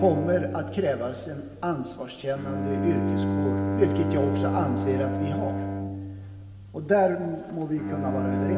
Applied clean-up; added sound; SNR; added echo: none; Bowed string instrument; 1 dB; reverberation time 2.8 s.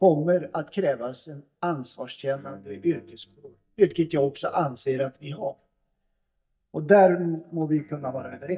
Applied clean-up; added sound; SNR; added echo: neural mask model DeepFilterNet 3.